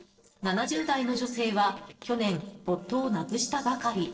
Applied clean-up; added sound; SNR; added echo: neural separator model SepFormer DNS4.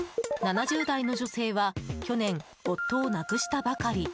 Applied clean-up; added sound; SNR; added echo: none; none; none; none.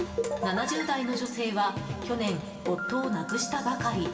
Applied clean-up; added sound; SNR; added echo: none; Wind instrument, woodwind instrument; 14 dB; reverberation time 2.3 s.